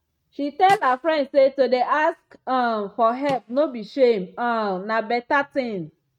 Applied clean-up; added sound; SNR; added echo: neural mask model RNNoise.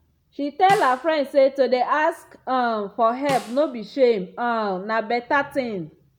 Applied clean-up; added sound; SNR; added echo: none; Snare drum; 18 dB; none.